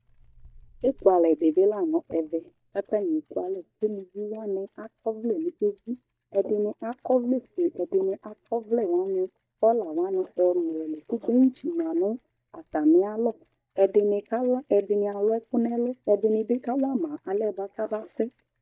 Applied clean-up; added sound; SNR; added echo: neural mask model DeepFilterNet 3.